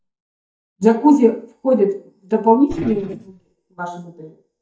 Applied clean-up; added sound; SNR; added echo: neural mask model DeepFilterNet 3.